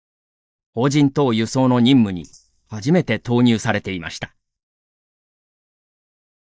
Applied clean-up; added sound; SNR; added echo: neural mask model DeepFilterNet 3.